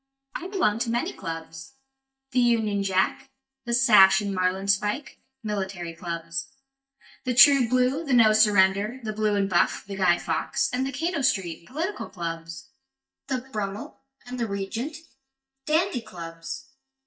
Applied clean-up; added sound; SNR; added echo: neural mask model DeepFilterNet 3.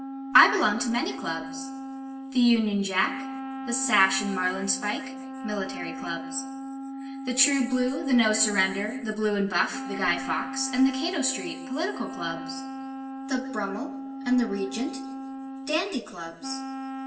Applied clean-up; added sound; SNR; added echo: none; Wind instrument, woodwind instrument; 9 dB; reverberation time 0.9 s.